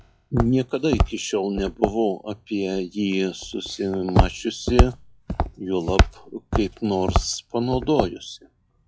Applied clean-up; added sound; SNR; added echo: classical method log-MMSE.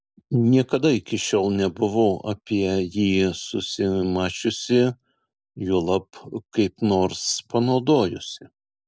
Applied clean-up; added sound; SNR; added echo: none; none; none; none.